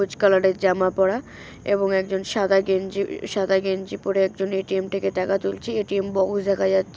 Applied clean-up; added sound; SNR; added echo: none; none; none; none.